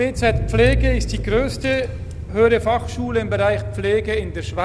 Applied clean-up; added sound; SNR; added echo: none; Engine / Car; 4 dB; none.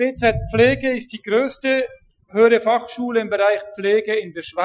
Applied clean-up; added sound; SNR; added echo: classical method Wiener filter.